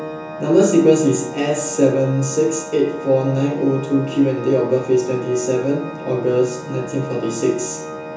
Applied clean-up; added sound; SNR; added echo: none; Organ; 12 dB; reverberation time 0.6 s.